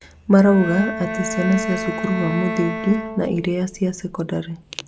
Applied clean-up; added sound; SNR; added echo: none; Bowed string instrument; 7 dB; none.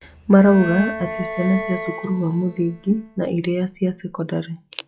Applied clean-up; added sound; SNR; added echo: classical method log-MMSE.